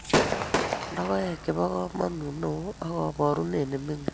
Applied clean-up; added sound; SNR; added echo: none; Gunshot, gunfire / Fireworks; 2 dB; none.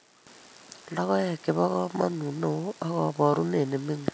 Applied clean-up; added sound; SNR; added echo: none; none; none; none.